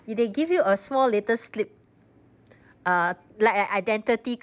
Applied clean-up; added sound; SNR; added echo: none; none; none; none.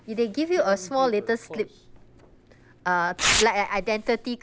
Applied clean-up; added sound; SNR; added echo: none; Tearing; 6 dB; none.